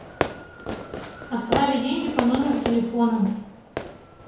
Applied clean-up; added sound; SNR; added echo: none; Fireworks; 6 dB; reverberation time 0.9 s.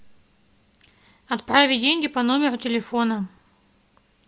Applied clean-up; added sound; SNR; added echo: none; none; none; none.